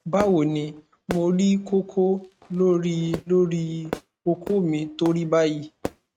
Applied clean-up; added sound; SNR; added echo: neural mask model RNNoise.